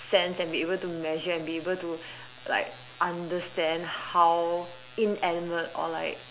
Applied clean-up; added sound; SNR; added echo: none; none; none; none.